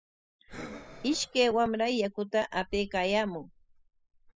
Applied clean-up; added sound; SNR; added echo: classical method spectral subtraction.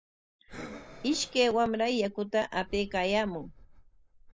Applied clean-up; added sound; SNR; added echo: none; Breathing; 17 dB; none.